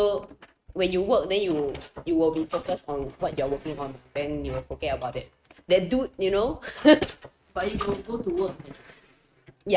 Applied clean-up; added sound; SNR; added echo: neural mask model RNNoise.